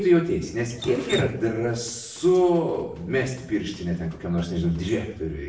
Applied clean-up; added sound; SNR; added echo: none; Drip; 16 dB; reverberation time 0.7 s.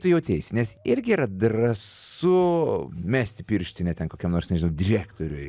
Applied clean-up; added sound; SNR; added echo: none; none; none; none.